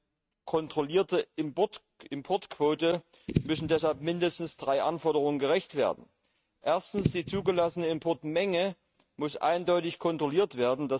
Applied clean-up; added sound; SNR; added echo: neural mask model RNNoise.